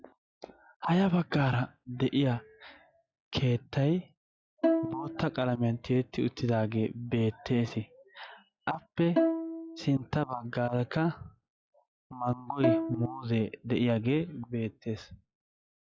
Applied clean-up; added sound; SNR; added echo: classical method log-MMSE.